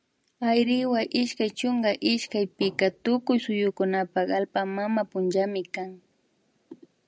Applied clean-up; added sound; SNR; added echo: none; none; none; none.